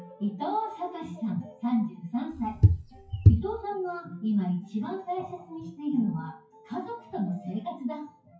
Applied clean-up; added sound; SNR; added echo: classical method WPE with log-MMSE.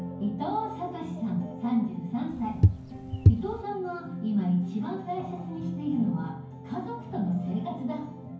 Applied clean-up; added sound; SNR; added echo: none; Walk, footsteps / Bird vocalization, bird call, bird song; -4 dB; reverberation time 0.9 s.